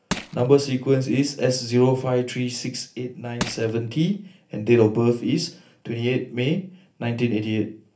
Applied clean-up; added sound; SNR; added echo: none; Crushing; 9 dB; reverberation time 0.3 s.